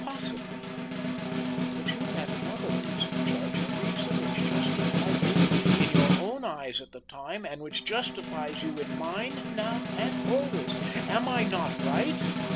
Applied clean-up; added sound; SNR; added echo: none; Snare drum; -5 dB; none.